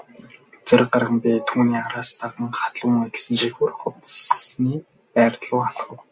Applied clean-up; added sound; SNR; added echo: none; none; none; none.